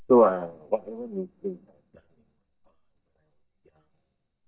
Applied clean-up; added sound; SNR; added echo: neural mask model DeepFilterNet 3.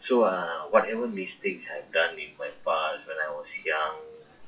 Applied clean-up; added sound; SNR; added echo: classical method WPE with log-MMSE.